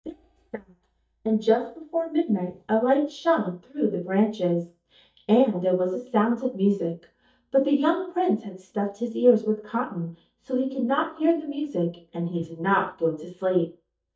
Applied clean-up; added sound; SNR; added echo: neural mask model DeepFilterNet 3.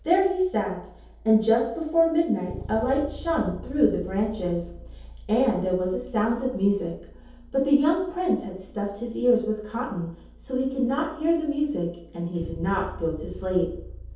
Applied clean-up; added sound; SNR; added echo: none; Bass guitar; 16 dB; reverberation time 0.7 s.